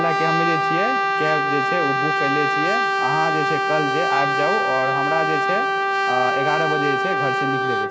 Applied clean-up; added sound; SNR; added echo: none; Brass instrument; -5 dB; none.